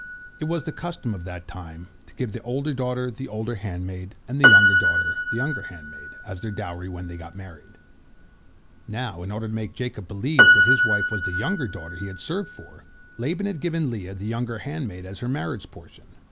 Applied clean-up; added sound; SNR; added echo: none; Piano; -3 dB; none.